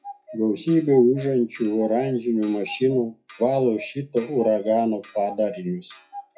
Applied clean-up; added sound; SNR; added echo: classical method WPE with log-MMSE.